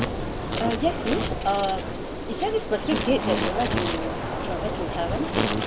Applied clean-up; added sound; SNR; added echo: none; Insect; -1 dB; none.